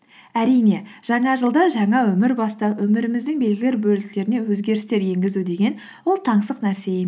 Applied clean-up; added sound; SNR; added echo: none; none; none; none.